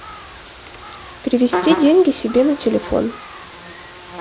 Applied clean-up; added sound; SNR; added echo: none; Buzz; 10 dB; none.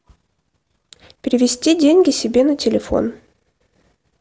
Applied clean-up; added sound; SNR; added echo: none; none; none; none.